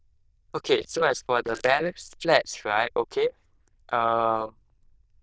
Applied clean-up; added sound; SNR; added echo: neural diffusion model UNIVERSE++.